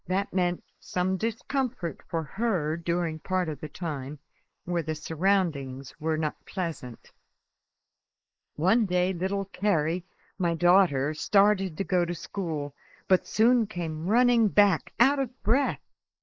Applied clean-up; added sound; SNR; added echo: neural mask model Resemble Enhance denoiser.